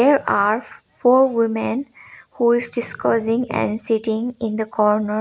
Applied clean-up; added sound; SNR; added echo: none; none; none; none.